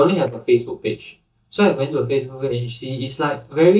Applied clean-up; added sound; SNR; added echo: neural mask model DeepFilterNet 3.